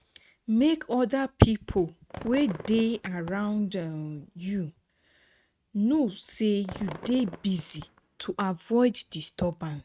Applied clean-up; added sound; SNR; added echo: neural mask model RNNoise.